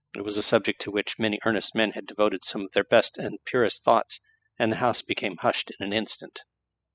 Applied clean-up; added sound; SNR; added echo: classical method spectral subtraction.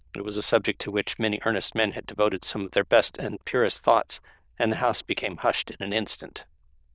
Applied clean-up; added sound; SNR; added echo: neural diffusion model UNIVERSE++.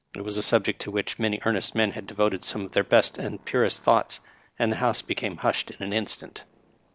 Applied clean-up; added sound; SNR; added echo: neural separator model SepFormer DNS4.